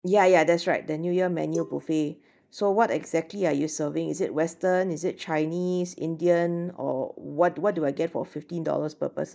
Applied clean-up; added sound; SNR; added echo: neural mask model DeepFilterNet 3.